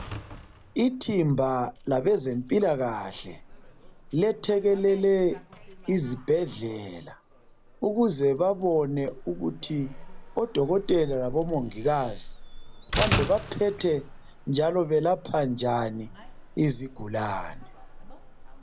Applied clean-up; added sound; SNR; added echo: none; Slam; 11 dB; none.